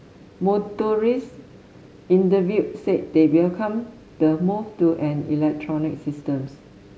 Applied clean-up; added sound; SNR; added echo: none; none; none; none.